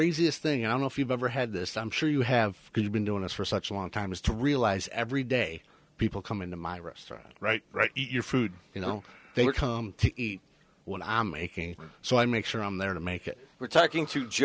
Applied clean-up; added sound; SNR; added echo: none; none; none; none.